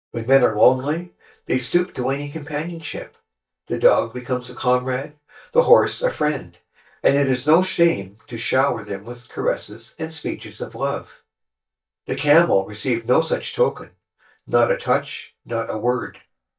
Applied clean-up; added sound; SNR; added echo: neural mask model DeepFilterNet 3.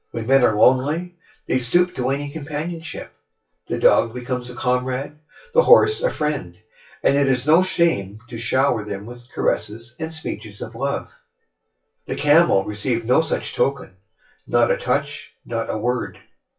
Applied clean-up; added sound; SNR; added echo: classical method WPE with log-MMSE.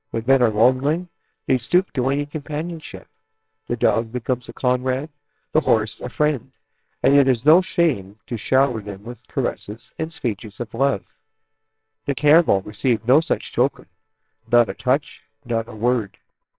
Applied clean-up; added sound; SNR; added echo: neural separator model SepFormer WHAMR!.